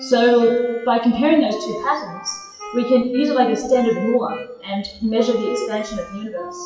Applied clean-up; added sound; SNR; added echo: classical method WPE with log-MMSE.